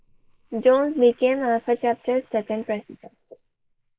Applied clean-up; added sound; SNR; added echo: neural mask model Resemble Enhance denoiser.